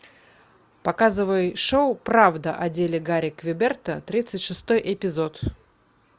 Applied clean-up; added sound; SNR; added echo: none; none; none; none.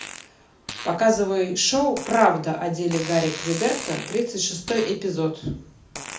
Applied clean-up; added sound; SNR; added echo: none; Fart; 14 dB; reverberation time 0.4 s.